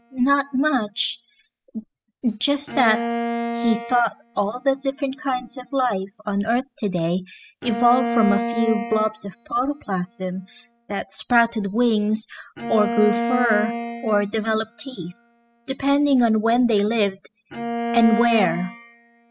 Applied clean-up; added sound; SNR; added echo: classical method spectral subtraction.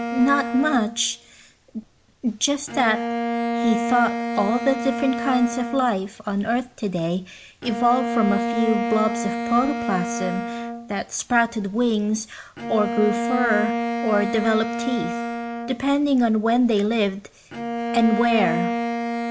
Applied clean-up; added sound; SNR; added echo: none; Bowed string instrument; 4 dB; none.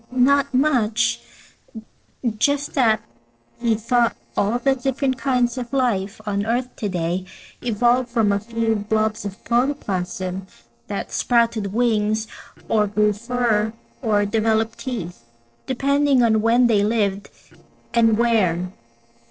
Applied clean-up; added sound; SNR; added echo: neural separator model SepFormer DNS4.